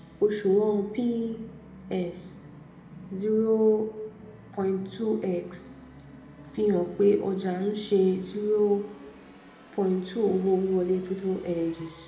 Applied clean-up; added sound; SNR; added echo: none; Musical instrument; 20 dB; reverberation time 0.7 s.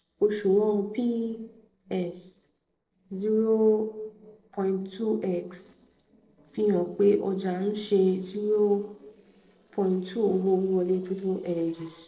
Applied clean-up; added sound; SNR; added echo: neural separator model SepFormer DNS4.